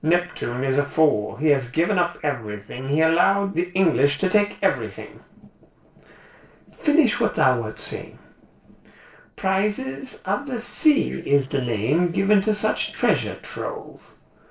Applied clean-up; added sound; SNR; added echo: neural separator model SepFormer DNS4.